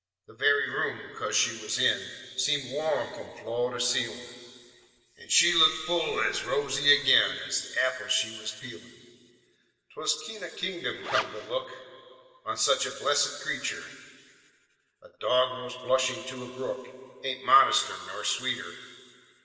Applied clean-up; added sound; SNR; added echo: none; Zipper (clothing); 5 dB; reverberation time 2.3 s.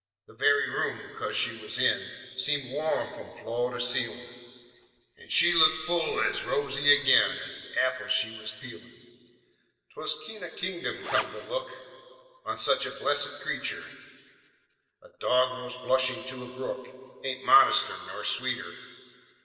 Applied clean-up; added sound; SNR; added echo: neural separator model SepFormer DNS4.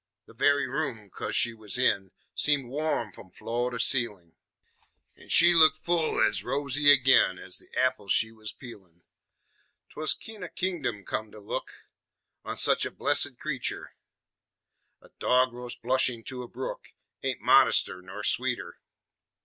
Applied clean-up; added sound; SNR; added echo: none; none; none; none.